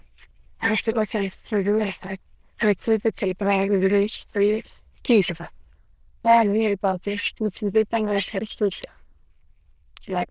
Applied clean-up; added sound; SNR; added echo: neural diffusion model UNIVERSE++.